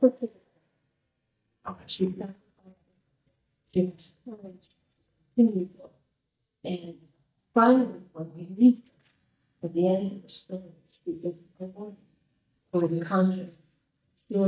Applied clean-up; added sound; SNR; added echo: neural mask model DeepFilterNet 3.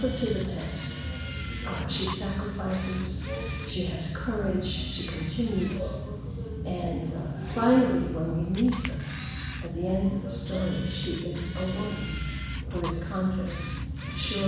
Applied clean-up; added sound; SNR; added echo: none; Camera; 15 dB; reverberation time 1.1 s.